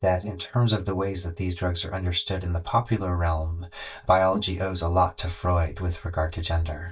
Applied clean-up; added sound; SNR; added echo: neural mask model DeepFilterNet 3.